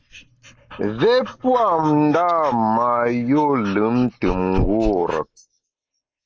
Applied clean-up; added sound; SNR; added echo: neural mask model Resemble Enhance denoiser.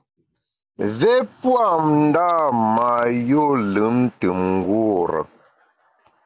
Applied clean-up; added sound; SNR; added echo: none; none; none; none.